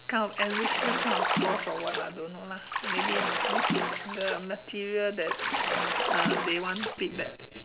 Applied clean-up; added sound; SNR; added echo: none; Bathtub (filling or washing) / Splash, splatter; -3 dB; none.